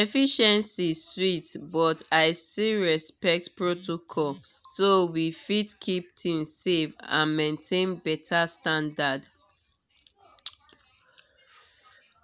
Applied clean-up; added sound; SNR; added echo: none; none; none; none.